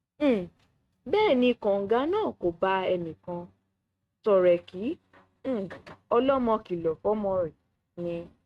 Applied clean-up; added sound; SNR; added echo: neural mask model RNNoise.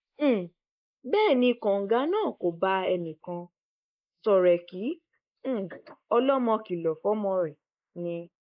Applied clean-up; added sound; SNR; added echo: neural mask model Resemble Enhance denoiser.